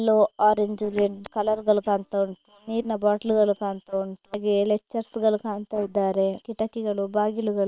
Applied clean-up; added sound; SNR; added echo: neural separator model SepFormer WHAM!.